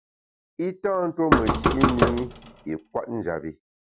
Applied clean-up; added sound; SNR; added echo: none; Knock; -4 dB; none.